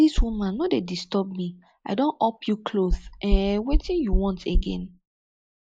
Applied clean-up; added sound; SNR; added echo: neural mask model Resemble Enhance denoiser.